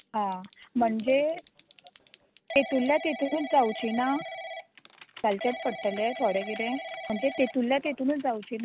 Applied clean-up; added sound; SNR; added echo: none; Telephone / Typing; 12 dB; none.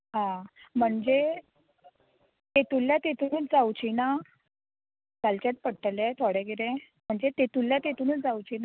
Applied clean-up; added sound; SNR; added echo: none; none; none; none.